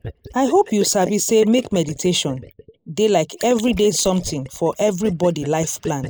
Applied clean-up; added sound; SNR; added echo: neural mask model Resemble Enhance denoiser.